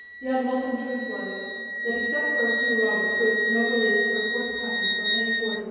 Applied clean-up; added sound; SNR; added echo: none; Wind instrument, woodwind instrument; -1 dB; reverberation time 2.2 s.